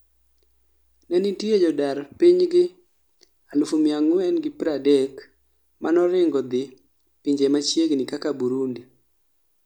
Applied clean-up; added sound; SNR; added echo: none; none; none; none.